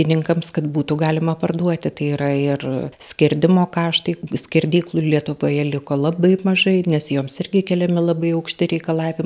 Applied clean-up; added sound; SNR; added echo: none; none; none; none.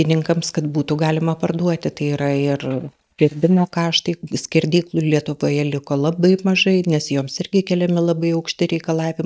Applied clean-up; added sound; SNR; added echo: neural mask model DeepFilterNet 3.